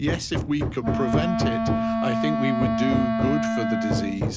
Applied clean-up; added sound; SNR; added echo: none; Hammer + Wind instrument, woodwind instrument; -4 dB; none.